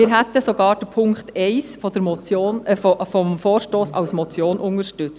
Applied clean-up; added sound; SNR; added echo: none; Sink (filling or washing); 20 dB; none.